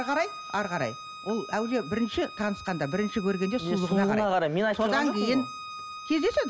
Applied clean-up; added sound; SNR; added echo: none; Bowed string instrument; 13 dB; none.